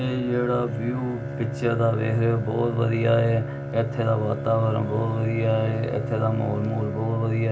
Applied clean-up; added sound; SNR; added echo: none; Bowed string instrument; 8 dB; reverberation time 0.4 s.